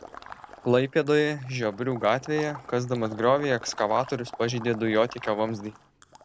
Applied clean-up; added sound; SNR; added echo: none; Water / Liquid; 18 dB; none.